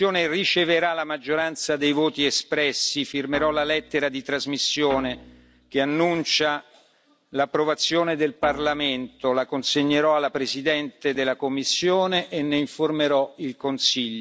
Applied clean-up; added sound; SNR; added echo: none; Guitar; 16 dB; none.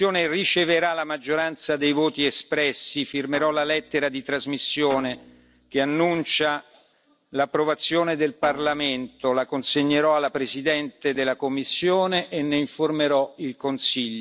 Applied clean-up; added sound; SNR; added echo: neural separator model SepFormer DNS4.